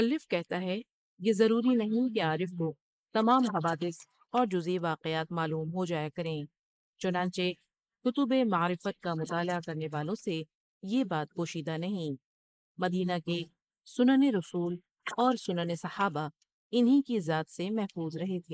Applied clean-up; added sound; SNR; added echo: neural mask model Resemble Enhance denoiser.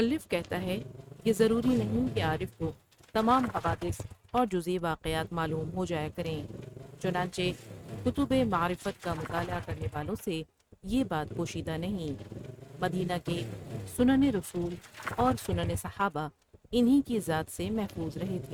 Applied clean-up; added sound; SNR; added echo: neural mask model RNNoise.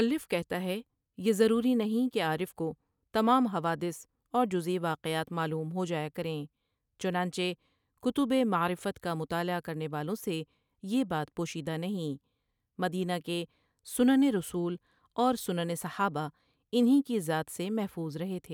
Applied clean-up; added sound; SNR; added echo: none; none; none; none.